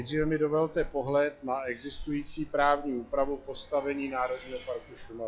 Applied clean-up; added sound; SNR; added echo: classical method log-MMSE.